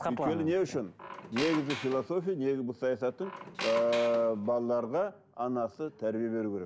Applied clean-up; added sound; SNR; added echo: none; Squeak; 10 dB; none.